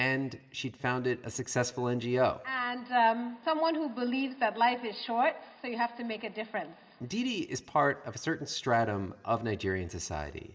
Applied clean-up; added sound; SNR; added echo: none; none; none; reverberation time 0.7 s.